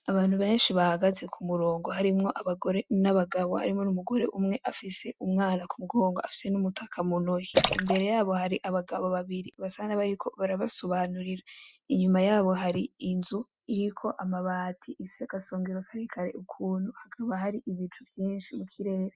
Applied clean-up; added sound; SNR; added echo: neural mask model RNNoise.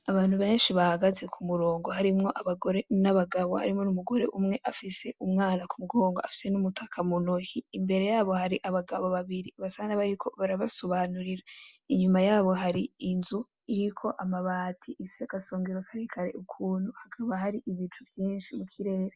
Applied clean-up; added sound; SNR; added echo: none; none; none; none.